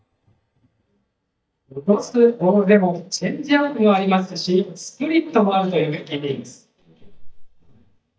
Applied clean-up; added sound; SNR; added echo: neural mask model DeepFilterNet 3.